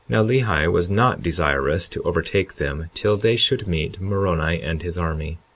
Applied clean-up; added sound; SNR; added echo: none; none; none; none.